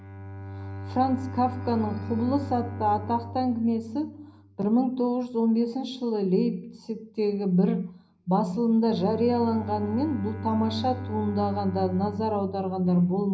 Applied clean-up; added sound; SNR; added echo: none; Bowed string instrument; 12 dB; reverberation time 0.4 s.